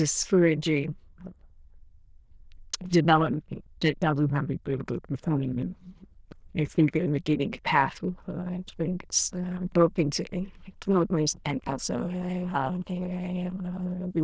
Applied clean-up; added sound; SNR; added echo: neural diffusion model UNIVERSE++.